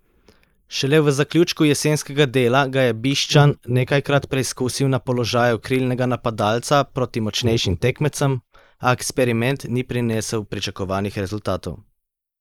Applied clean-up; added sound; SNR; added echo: neural mask model Resemble Enhance denoiser.